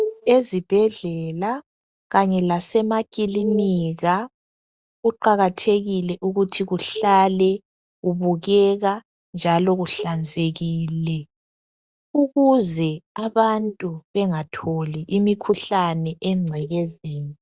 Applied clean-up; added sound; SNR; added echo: none; none; none; none.